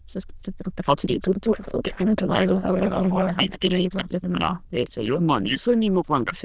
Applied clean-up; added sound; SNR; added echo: neural diffusion model UNIVERSE++.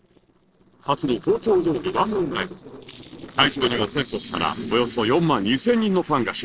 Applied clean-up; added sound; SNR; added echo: neural separator model SepFormer DNS4.